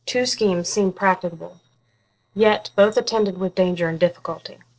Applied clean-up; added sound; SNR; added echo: neural separator model SepFormer DNS4.